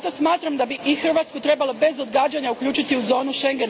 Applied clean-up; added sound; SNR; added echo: none; none; none; none.